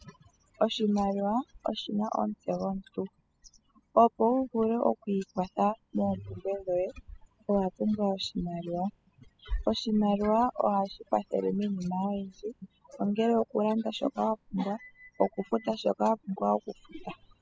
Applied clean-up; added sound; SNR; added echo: classical method spectral subtraction.